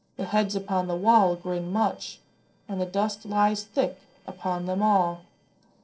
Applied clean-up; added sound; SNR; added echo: neural separator model SepFormer DNS4.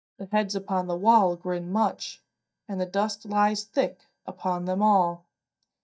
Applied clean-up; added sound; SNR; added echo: neural mask model DeepFilterNet 3.